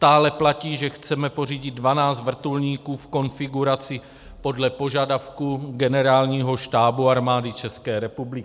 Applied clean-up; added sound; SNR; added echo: none; none; none; none.